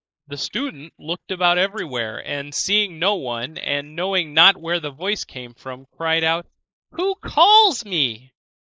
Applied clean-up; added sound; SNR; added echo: neural mask model Resemble Enhance denoiser.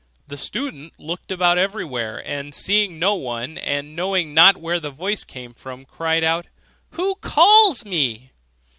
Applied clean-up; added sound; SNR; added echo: none; none; none; none.